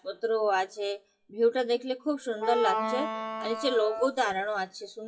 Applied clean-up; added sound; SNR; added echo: classical method WPE with log-MMSE.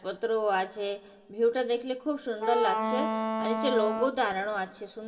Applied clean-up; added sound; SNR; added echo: none; Wind instrument, woodwind instrument; 2 dB; reverberation time 1.4 s.